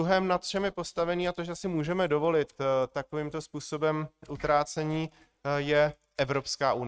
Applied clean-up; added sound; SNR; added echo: neural mask model RNNoise.